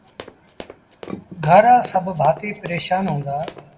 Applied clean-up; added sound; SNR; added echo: none; Run; 19 dB; reverberation time 1.0 s.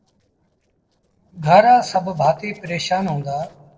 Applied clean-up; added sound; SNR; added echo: neural separator model SepFormer DNS4.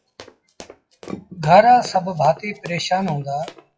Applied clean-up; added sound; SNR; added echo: classical method WPE with log-MMSE.